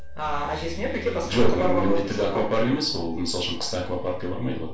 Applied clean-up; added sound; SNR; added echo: none; Musical instrument; 15 dB; reverberation time 0.3 s.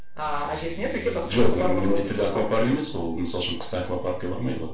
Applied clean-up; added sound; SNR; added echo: neural separator model SepFormer DNS4.